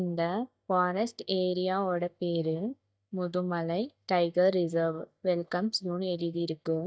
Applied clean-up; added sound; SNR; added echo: neural mask model DeepFilterNet 3.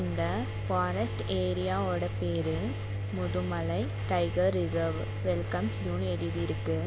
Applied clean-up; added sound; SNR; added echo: none; Engine; 2 dB; none.